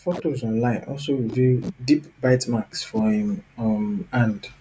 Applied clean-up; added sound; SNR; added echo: none; Packing tape, duct tape; 19 dB; none.